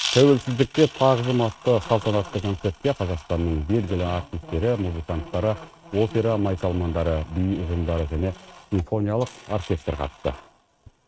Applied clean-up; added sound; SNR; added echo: neural mask model RNNoise.